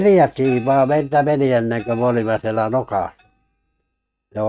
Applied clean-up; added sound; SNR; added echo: neural mask model RNNoise.